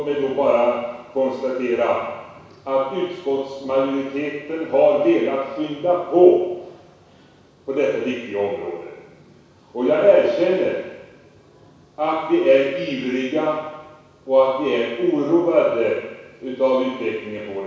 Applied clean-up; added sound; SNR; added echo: none; none; none; reverberation time 1.1 s.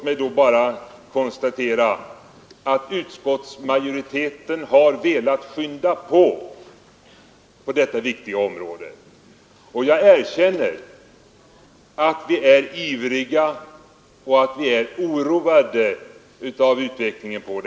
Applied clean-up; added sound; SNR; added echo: none; none; none; none.